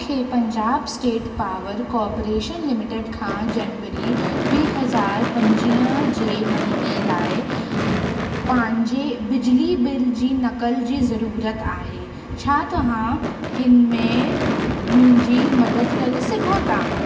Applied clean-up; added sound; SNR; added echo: none; Gunshot, gunfire / Fireworks; 5 dB; reverberation time 0.9 s.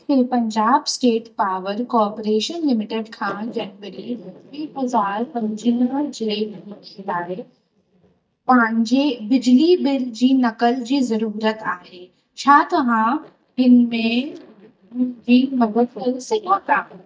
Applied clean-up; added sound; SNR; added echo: neural mask model DeepFilterNet 3.